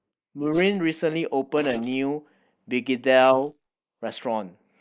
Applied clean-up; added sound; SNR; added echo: neural mask model Resemble Enhance denoiser.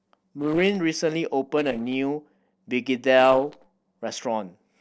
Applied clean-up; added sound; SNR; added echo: neural separator model SepFormer DNS4.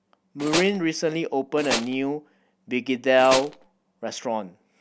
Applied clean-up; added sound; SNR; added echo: none; Tools; 5 dB; none.